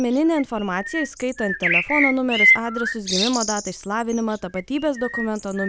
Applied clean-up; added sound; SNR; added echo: none; Bird; 1 dB; none.